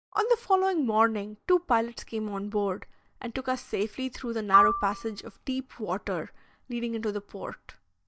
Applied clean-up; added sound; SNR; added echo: neural mask model DeepFilterNet 3.